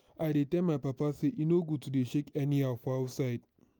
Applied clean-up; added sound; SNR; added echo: none; none; none; none.